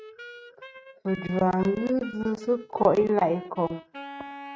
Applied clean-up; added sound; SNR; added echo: neural mask model RNNoise.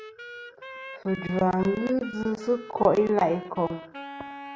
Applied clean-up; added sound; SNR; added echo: none; Wind instrument, woodwind instrument; 14 dB; none.